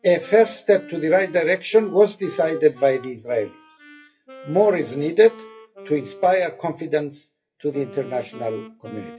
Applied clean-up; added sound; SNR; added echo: classical method WPE with log-MMSE.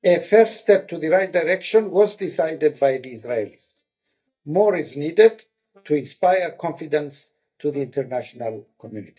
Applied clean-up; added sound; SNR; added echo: neural mask model DeepFilterNet 3.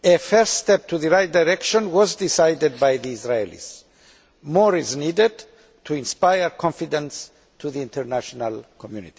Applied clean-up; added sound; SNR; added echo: none; none; none; none.